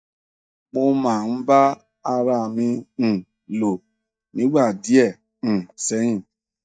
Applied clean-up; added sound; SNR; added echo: neural mask model DeepFilterNet 3.